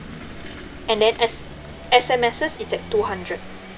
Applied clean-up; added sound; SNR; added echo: none; Engine / Vehicle; 13 dB; none.